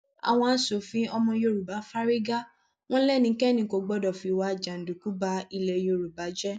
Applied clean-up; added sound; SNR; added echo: none; none; none; none.